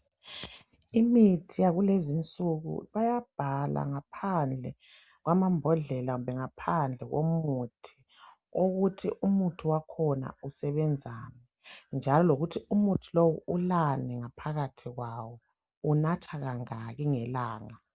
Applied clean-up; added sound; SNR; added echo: none; none; none; none.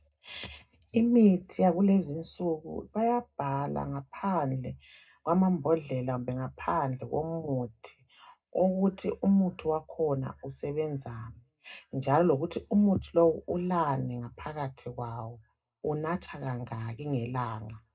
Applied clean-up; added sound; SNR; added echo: none; none; none; reverberation time 0.2 s.